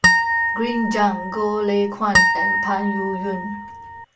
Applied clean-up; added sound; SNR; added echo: none; Harp; -2 dB; reverberation time 0.3 s.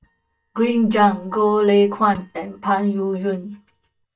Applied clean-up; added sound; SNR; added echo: neural mask model DeepFilterNet 3.